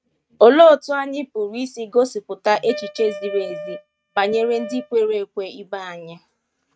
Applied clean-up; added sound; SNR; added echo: neural mask model RNNoise.